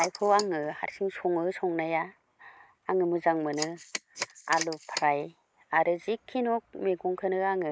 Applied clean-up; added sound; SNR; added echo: neural mask model Resemble Enhance denoiser.